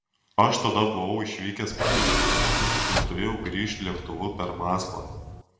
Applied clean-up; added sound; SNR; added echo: none; Tools; -1 dB; reverberation time 1.0 s.